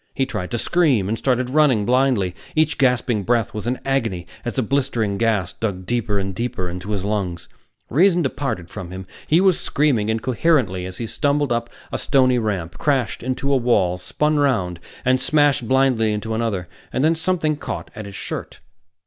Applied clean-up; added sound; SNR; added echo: none; none; none; none.